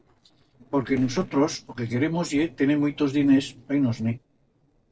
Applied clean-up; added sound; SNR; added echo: neural separator model SepFormer DNS4.